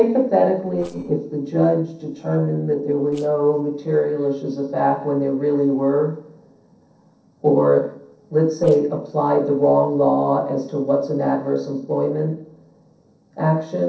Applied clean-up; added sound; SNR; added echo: neural separator model SepFormer DNS4.